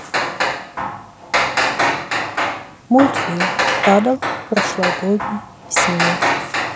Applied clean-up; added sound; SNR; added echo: none; Hammer; -1 dB; none.